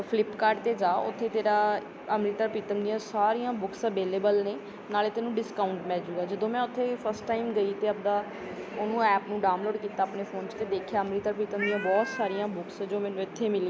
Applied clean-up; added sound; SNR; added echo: none; Cat; 10 dB; none.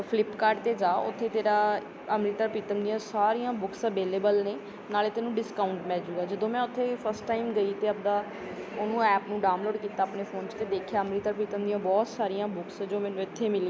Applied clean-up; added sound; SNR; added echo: none; none; none; none.